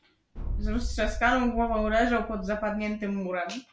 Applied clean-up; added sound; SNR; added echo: none; Boom; 6 dB; none.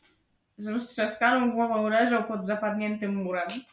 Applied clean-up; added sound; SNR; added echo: none; none; none; none.